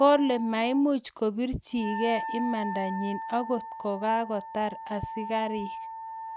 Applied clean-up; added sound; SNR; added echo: none; Wind instrument, woodwind instrument; 9 dB; none.